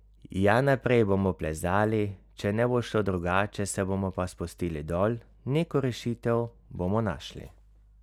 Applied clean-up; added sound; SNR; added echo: none; none; none; none.